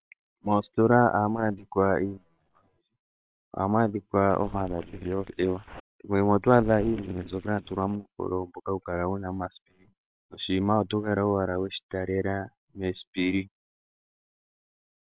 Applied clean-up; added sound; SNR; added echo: neural separator model SepFormer WHAM!.